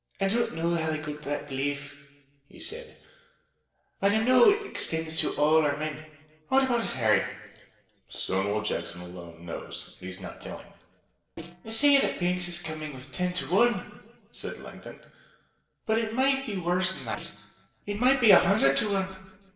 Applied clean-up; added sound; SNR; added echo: neural separator model SepFormer DNS4.